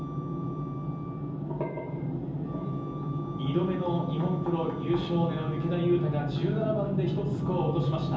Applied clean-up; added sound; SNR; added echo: none; Wind instrument, woodwind instrument; 19 dB; reverberation time 0.7 s.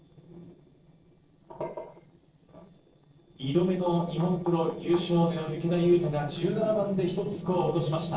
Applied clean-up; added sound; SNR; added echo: neural separator model SepFormer DNS4.